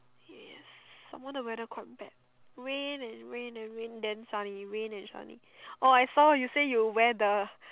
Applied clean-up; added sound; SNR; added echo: none; none; none; none.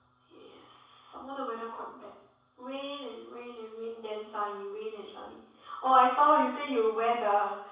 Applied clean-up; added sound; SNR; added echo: none; none; none; reverberation time 0.7 s.